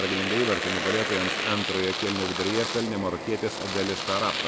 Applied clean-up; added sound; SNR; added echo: none; Domestic sounds, home sounds; 1 dB; none.